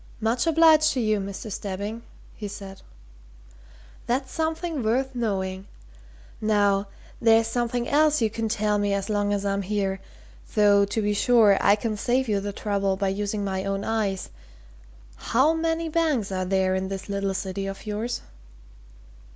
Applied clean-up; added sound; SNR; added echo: none; none; none; none.